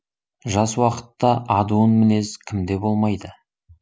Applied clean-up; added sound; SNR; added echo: none; none; none; none.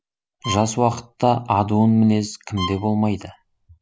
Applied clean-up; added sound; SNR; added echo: none; Bowed string instrument; 14 dB; none.